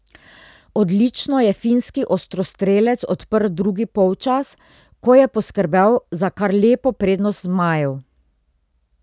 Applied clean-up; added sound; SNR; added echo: none; none; none; none.